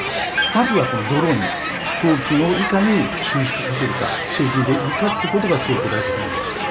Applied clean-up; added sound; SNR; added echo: none; Crowd; 3 dB; none.